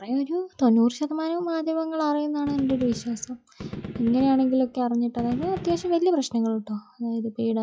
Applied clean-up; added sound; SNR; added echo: classical method log-MMSE.